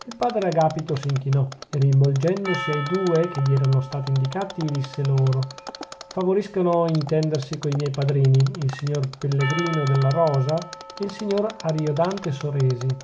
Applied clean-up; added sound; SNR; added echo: none; Mechanisms + Percussion; 14 dB; none.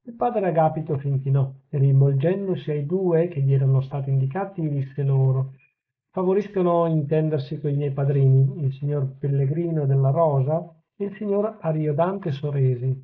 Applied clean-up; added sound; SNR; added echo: neural mask model Resemble Enhance denoiser.